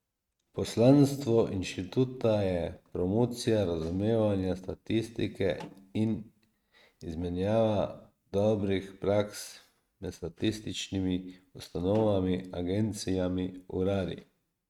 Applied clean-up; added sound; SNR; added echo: neural mask model RNNoise.